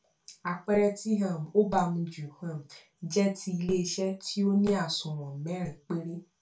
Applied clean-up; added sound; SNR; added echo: none; none; none; reverberation time 0.3 s.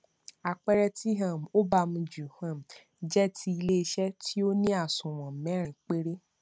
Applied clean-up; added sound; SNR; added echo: none; none; none; none.